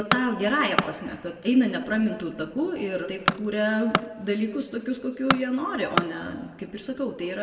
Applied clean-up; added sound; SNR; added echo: none; Tools; 5 dB; reverberation time 1.5 s.